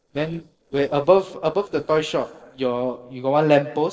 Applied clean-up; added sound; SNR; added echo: neural separator model SepFormer DNS4.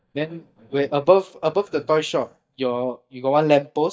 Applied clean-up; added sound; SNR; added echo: neural mask model DeepFilterNet 3.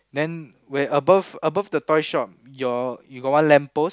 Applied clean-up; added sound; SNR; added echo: none; none; none; none.